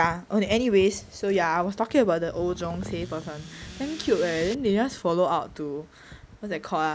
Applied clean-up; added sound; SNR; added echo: none; Accelerating, revving, vroom / Car; 16 dB; none.